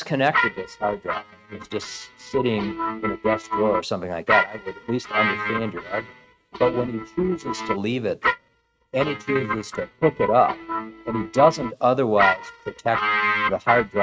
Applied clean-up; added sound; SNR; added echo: neural mask model RNNoise.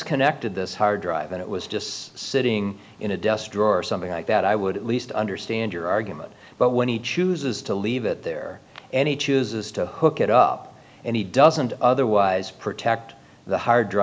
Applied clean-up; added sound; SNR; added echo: none; none; none; none.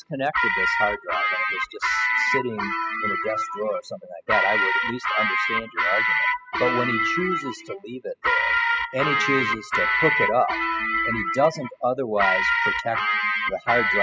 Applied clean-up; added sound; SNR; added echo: classical method spectral subtraction.